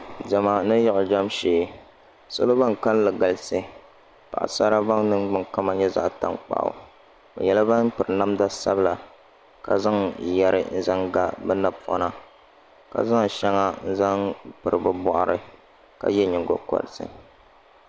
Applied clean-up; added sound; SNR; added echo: none; none; none; none.